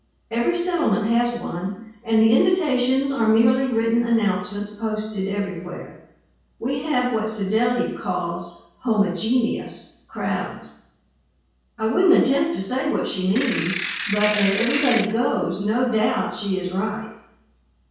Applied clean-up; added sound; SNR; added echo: none; Ratchet, pawl / Percussion; -2 dB; reverberation time 0.6 s.